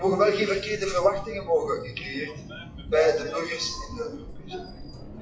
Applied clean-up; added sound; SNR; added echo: classical method WPE with log-MMSE.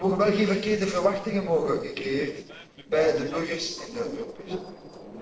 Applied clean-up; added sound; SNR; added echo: neural separator model SepFormer DNS4.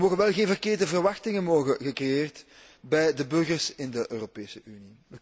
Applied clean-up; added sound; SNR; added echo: none; none; none; none.